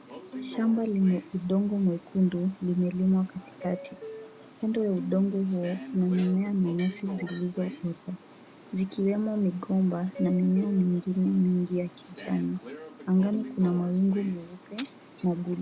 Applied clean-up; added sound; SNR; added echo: none; Subway, metro, underground + Bowed string instrument; 16 dB; none.